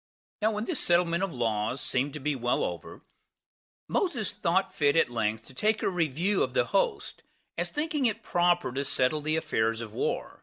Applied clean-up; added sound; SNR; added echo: none; none; none; none.